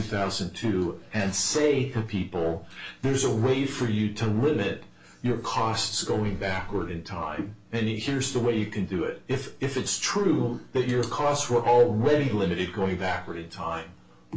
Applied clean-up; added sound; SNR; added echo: none; none; none; reverberation time 0.3 s.